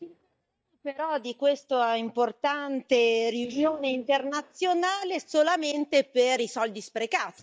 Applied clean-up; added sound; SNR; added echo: neural mask model DeepFilterNet 3.